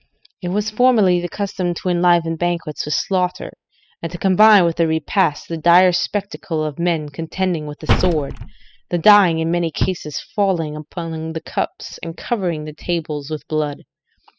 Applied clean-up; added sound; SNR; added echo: classical method spectral subtraction.